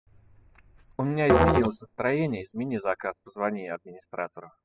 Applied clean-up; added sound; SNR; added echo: classical method spectral subtraction.